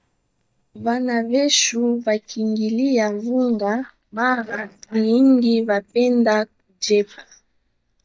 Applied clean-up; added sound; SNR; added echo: neural mask model DeepFilterNet 3.